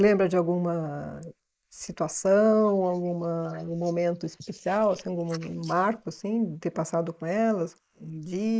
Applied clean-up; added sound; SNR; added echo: neural mask model Resemble Enhance denoiser.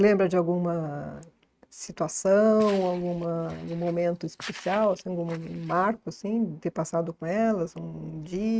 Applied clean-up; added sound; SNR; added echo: neural mask model RNNoise.